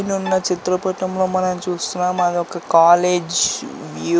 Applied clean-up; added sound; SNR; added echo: none; Bowed string instrument; 18 dB; none.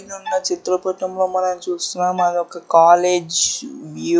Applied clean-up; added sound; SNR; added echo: classical method log-MMSE.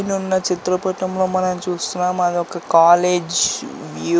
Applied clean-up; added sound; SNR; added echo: none; none; none; none.